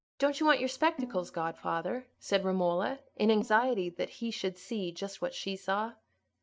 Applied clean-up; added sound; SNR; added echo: neural mask model DeepFilterNet 3.